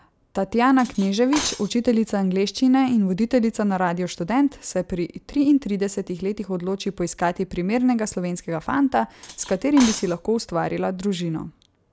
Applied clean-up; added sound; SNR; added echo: none; Cutlery, silverware; 13 dB; none.